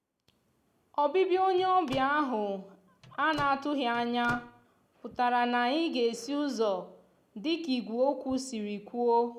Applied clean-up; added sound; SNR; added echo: none; Slam / Microwave oven; 16 dB; none.